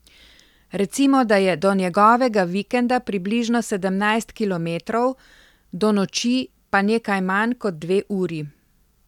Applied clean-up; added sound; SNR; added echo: none; none; none; none.